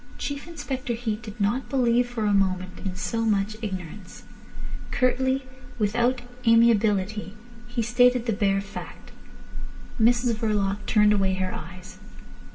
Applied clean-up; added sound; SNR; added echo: none; none; none; reverberation time 2.1 s.